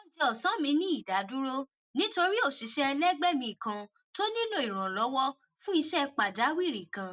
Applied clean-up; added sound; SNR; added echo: none; none; none; none.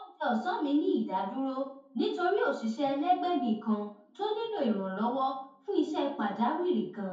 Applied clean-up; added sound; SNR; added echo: none; none; none; reverberation time 0.6 s.